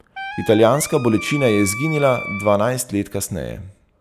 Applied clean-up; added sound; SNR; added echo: none; Wind instrument, woodwind instrument; 11 dB; none.